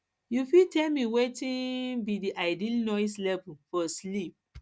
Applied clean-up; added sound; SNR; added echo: none; none; none; none.